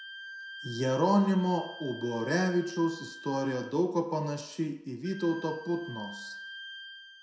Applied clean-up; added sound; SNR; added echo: none; Wind instrument, woodwind instrument; 15 dB; reverberation time 0.6 s.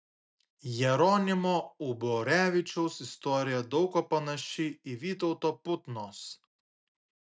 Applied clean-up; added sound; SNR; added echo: none; none; none; none.